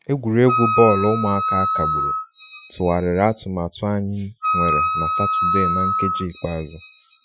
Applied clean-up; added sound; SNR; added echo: classical method Wiener filter.